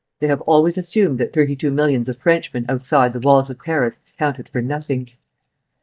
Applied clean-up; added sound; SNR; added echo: neural mask model DeepFilterNet 3.